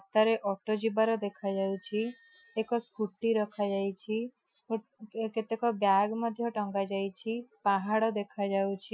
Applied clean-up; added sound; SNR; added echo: classical method Wiener filter.